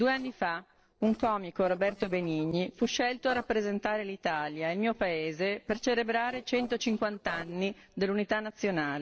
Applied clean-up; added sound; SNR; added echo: neural separator model SepFormer DNS4.